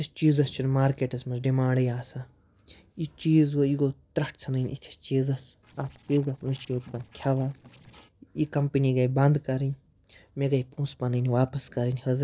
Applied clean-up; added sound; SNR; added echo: neural separator model SepFormer DNS4.